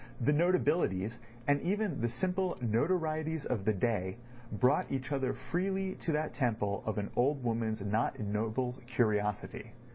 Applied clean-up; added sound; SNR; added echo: none; none; none; none.